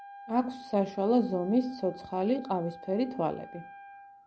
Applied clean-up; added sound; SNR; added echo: none; Wind instrument, woodwind instrument; 17 dB; none.